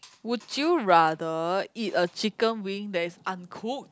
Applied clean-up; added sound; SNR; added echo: none; none; none; none.